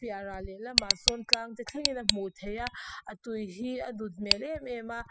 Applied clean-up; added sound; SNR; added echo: classical method spectral subtraction.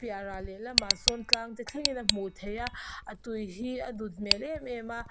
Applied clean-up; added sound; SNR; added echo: none; Tick; -3 dB; none.